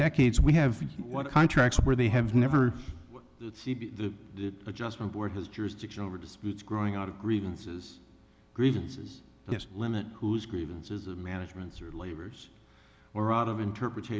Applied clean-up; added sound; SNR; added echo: none; none; none; none.